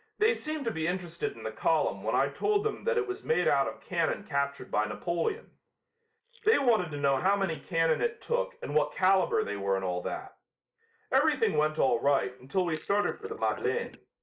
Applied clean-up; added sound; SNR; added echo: neural mask model Resemble Enhance denoiser.